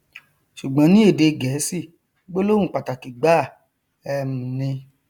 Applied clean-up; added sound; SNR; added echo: none; none; none; none.